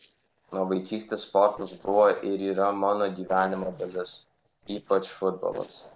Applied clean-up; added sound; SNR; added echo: neural separator model SepFormer DNS4.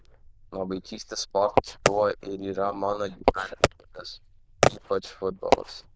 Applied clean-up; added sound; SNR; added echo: neural diffusion model UNIVERSE++.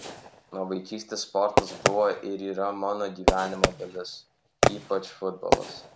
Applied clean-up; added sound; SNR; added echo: none; Fireworks; -2 dB; none.